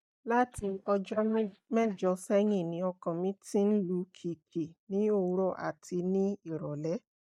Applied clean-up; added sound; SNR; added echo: neural mask model DeepFilterNet 3.